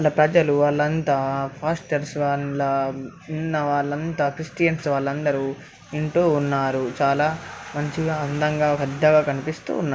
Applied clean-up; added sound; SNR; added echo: none; none; none; none.